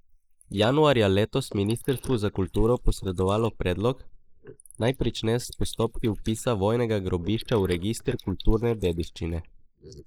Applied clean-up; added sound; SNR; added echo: neural mask model Resemble Enhance denoiser.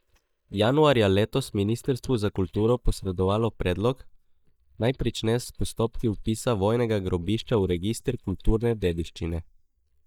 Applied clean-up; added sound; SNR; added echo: neural mask model DeepFilterNet 3.